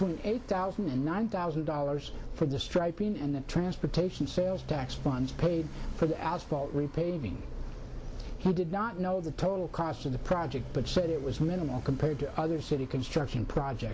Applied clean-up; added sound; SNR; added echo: none; Motorcycle; 16 dB; none.